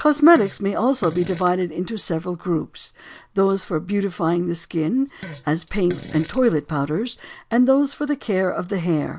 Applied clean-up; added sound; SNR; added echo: none; Fart; 16 dB; none.